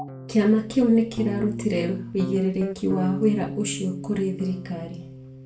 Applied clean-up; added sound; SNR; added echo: none; Guitar; 10 dB; reverberation time 0.3 s.